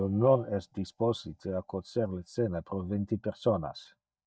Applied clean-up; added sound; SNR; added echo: neural mask model DeepFilterNet 3.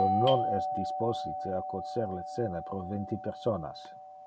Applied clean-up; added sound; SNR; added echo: none; Doorbell; 1 dB; none.